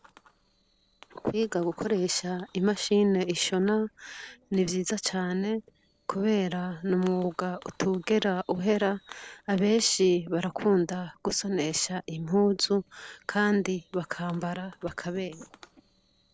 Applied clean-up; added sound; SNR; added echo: neural separator model SepFormer DNS4.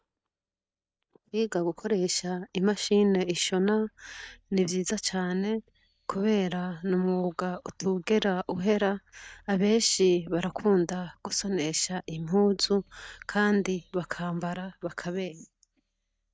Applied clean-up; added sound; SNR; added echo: neural mask model DeepFilterNet 3.